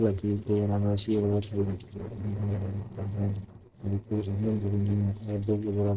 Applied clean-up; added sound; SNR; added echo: neural separator model SepFormer DNS4.